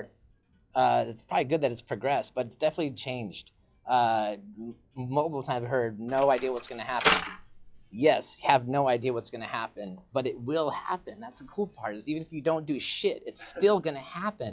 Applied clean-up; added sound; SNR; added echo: classical method log-MMSE.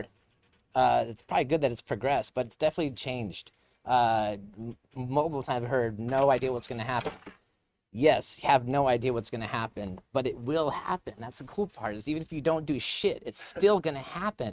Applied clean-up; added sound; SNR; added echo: neural mask model RNNoise.